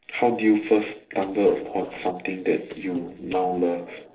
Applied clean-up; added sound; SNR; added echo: neural separator model SepFormer DNS4.